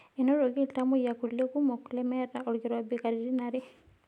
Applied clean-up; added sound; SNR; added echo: none; none; none; none.